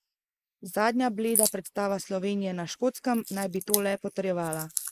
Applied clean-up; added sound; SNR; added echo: neural mask model Resemble Enhance denoiser.